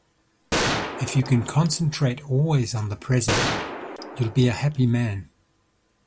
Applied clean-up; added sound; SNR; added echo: none; Gunshot, gunfire; 5 dB; none.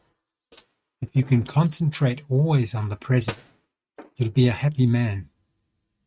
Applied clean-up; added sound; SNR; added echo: neural mask model RNNoise.